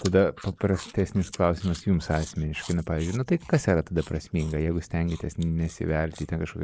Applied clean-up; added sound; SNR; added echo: neural mask model Resemble Enhance denoiser.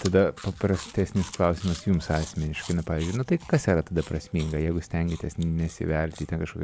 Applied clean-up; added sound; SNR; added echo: none; Chewing, mastication; 20 dB; none.